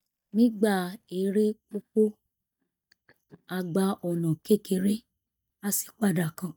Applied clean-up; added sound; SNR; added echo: neural mask model DeepFilterNet 3.